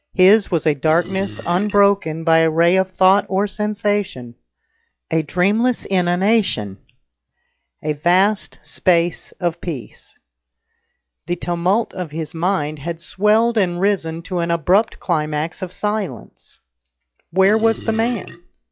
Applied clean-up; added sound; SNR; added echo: classical method log-MMSE.